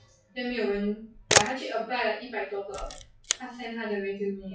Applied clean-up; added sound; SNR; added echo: classical method WPE with log-MMSE.